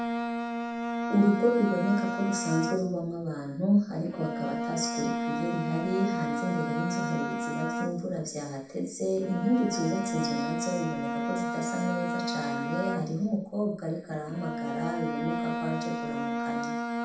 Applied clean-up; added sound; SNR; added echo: none; Bowed string instrument; 2 dB; reverberation time 0.7 s.